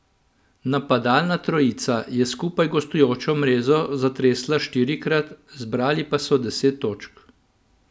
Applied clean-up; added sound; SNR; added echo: none; none; none; none.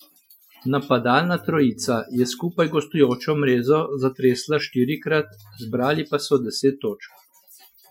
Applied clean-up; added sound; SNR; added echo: classical method Wiener filter.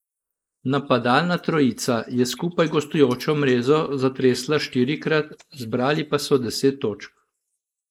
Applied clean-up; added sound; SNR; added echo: neural mask model Resemble Enhance denoiser.